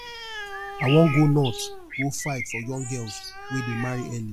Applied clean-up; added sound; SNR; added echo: none; Animal + Bird; 9 dB; none.